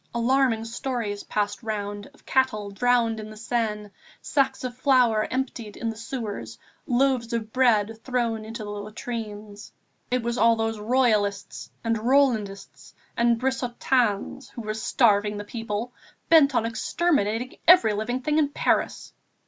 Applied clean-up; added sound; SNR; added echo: none; none; none; none.